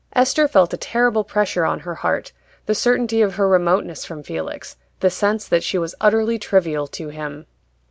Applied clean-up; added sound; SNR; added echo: none; none; none; none.